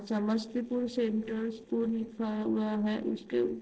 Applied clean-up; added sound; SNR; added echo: neural separator model SepFormer DNS4.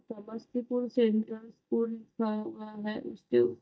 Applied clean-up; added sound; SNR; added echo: neural mask model DeepFilterNet 3.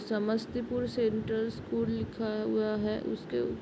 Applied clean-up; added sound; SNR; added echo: none; none; none; none.